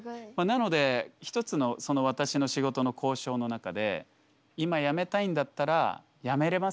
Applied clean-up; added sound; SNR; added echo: none; none; none; none.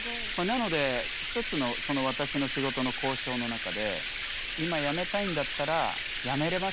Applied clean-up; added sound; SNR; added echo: none; Bathtub (filling or washing); 0 dB; none.